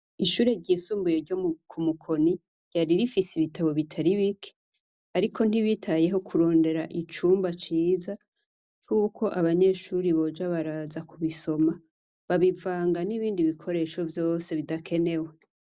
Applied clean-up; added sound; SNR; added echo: none; none; none; none.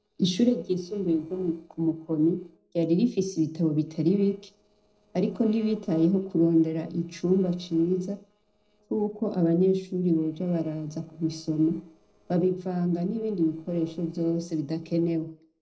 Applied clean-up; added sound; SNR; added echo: neural separator model SepFormer DNS4.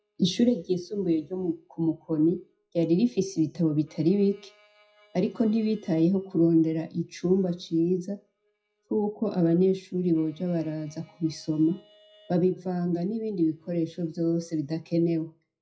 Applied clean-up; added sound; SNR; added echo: classical method WPE with log-MMSE.